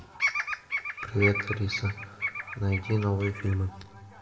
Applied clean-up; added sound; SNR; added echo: none; Bird vocalization, bird call, bird song; 3 dB; reverberation time 1.0 s.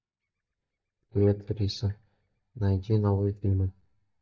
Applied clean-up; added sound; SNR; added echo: neural mask model DeepFilterNet 3.